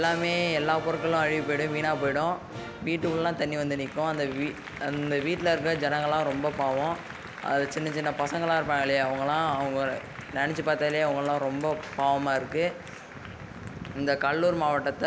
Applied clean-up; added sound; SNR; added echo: none; Applause; 14 dB; none.